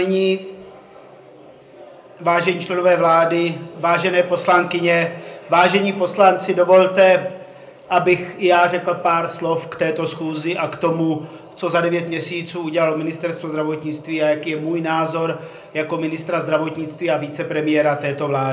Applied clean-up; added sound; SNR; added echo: none; none; none; reverberation time 0.5 s.